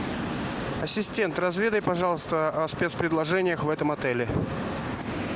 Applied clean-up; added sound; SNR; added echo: none; none; none; none.